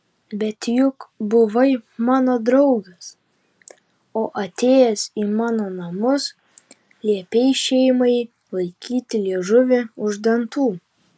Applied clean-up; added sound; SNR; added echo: none; none; none; none.